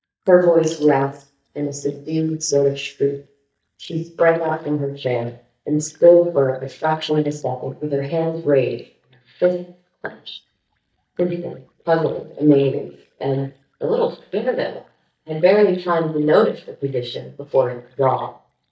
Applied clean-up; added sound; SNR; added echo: neural mask model DeepFilterNet 3.